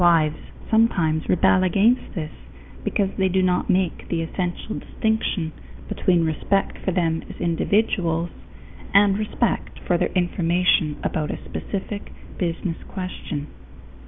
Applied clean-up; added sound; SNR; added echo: none; none; none; none.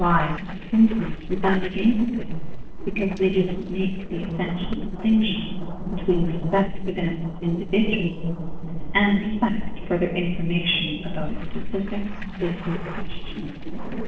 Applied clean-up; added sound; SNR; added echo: neural separator model SepFormer DNS4.